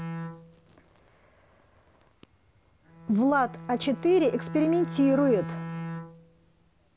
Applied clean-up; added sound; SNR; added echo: none; Bowed string instrument; 11 dB; none.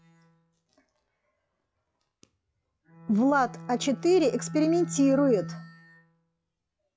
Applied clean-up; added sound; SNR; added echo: classical method log-MMSE.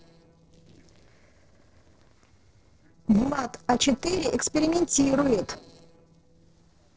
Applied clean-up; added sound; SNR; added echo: neural separator model SepFormer DNS4.